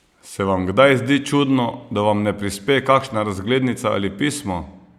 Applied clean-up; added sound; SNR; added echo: none; none; none; none.